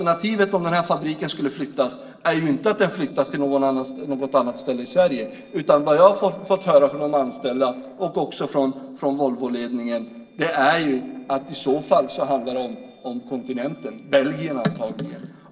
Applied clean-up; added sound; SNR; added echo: neural separator model SepFormer DNS4.